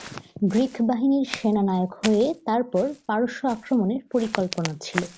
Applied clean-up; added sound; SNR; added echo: none; Walk, footsteps; 15 dB; none.